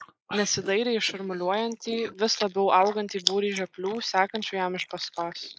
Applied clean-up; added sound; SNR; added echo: neural mask model Resemble Enhance denoiser.